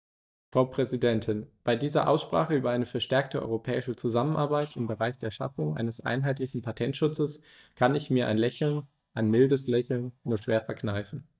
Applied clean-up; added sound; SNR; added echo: neural mask model DeepFilterNet 3.